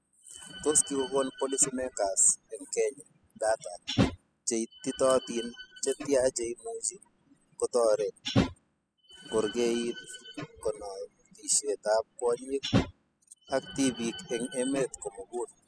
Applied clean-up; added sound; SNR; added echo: classical method spectral subtraction.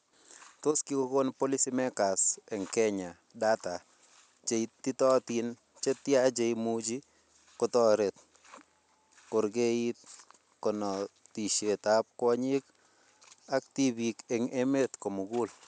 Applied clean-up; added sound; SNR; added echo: none; none; none; none.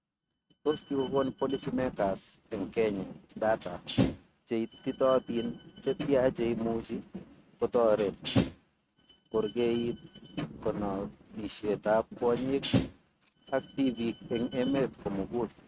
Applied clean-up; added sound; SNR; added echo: neural mask model RNNoise.